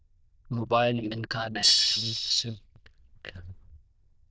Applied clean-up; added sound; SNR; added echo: neural diffusion model UNIVERSE++.